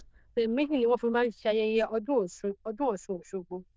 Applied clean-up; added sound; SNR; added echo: neural diffusion model UNIVERSE++.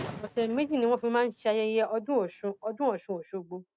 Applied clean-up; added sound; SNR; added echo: neural mask model RNNoise.